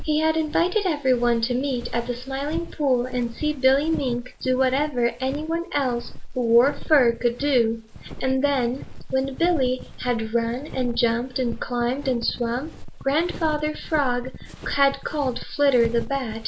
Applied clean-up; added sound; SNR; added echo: none; Walk, footsteps; 11 dB; none.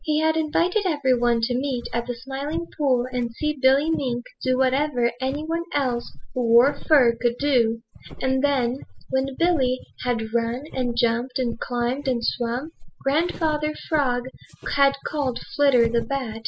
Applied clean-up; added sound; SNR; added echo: classical method spectral subtraction.